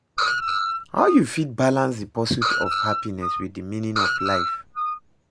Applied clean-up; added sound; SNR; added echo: none; Screech; 1 dB; none.